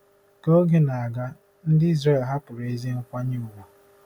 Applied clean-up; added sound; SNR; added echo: none; none; none; none.